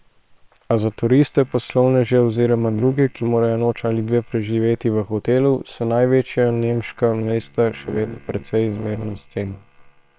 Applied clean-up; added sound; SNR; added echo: neural separator model SepFormer WHAM!.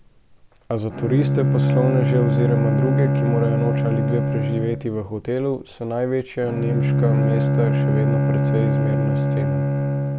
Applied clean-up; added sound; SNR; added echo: none; Bowed string instrument; -5 dB; none.